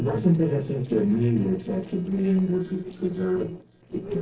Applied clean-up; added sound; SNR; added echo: neural separator model SepFormer DNS4.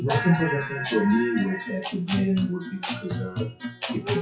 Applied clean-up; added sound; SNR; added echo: classical method WPE with log-MMSE.